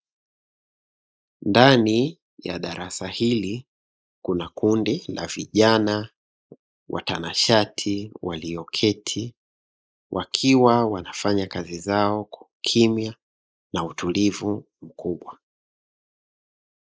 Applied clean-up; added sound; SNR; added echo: neural mask model Resemble Enhance denoiser.